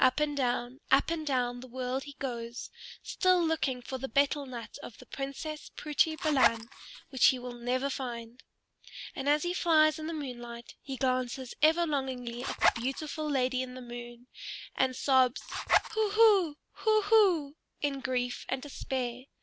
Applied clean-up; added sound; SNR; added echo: none; Zipper (clothing); 3 dB; none.